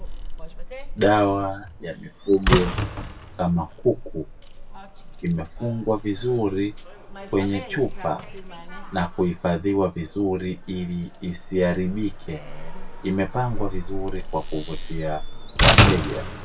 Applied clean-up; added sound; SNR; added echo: none; Slam; 2 dB; reverberation time 0.2 s.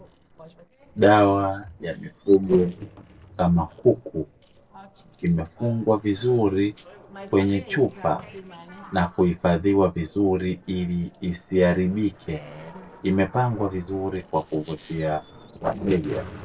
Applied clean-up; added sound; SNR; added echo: neural separator model SepFormer DNS4.